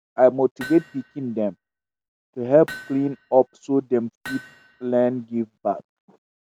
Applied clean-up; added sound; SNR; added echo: none; Hammer; 19 dB; none.